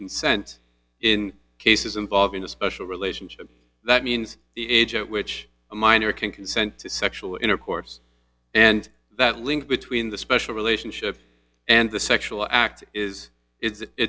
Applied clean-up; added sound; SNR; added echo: none; none; none; none.